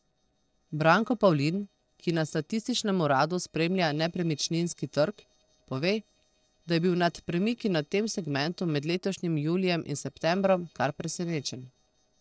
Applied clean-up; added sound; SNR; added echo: neural separator model SepFormer DNS4.